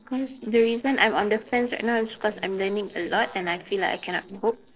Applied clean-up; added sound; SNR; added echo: neural separator model SepFormer DNS4.